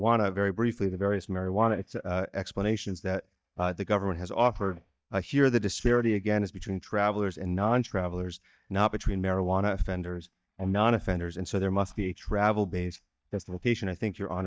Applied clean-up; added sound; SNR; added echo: neural mask model DeepFilterNet 3.